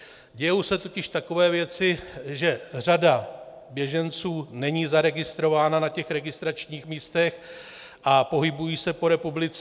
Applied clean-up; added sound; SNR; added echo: none; none; none; none.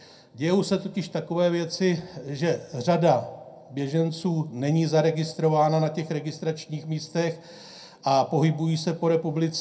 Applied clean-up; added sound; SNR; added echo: none; none; none; reverberation time 0.2 s.